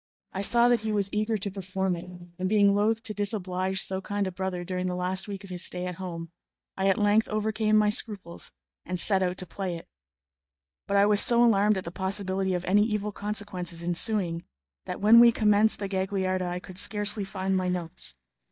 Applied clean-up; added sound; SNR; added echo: neural mask model DeepFilterNet 3.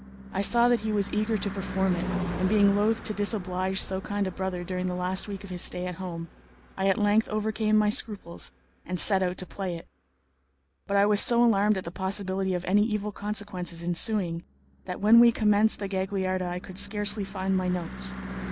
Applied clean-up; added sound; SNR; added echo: none; Car passing by / Engine / Truck; 13 dB; none.